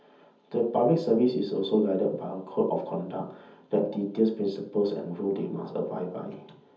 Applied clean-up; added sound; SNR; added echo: none; none; none; reverberation time 0.7 s.